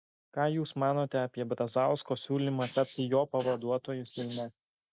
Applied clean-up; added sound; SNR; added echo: neural mask model Resemble Enhance denoiser.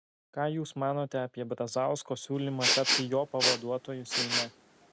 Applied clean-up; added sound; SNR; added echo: none; Respiratory sounds; -2 dB; none.